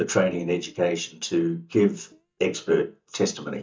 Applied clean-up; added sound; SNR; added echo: neural mask model DeepFilterNet 3.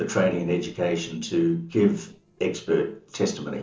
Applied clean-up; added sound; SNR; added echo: neural separator model SepFormer DNS4.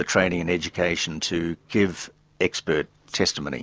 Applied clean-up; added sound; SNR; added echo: none; none; none; none.